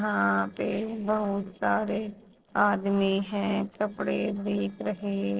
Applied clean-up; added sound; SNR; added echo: neural separator model SepFormer DNS4.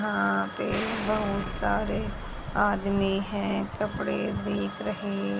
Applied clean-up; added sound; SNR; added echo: none; Telephone + Explosion; 8 dB; none.